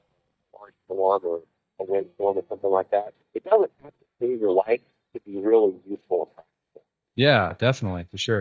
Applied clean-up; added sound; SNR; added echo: neural mask model DeepFilterNet 3.